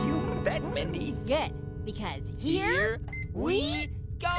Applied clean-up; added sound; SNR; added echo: none; Guitar; 8 dB; none.